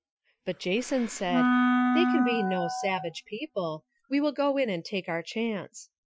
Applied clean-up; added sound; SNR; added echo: classical method Wiener filter.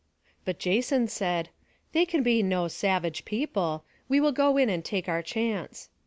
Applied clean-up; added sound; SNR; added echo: none; none; none; none.